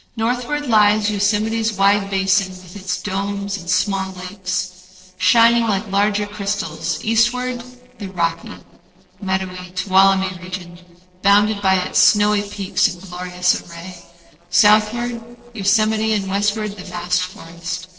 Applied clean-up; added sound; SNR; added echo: neural separator model SepFormer DNS4.